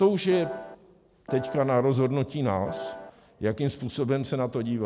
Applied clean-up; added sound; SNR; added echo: none; Piano; 9 dB; none.